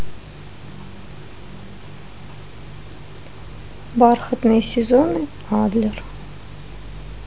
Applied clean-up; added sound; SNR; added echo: none; none; none; none.